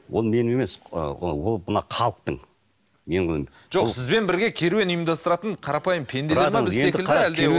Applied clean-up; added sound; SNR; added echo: none; none; none; none.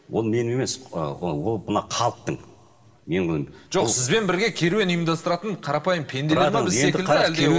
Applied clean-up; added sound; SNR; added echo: none; none; none; reverberation time 2.7 s.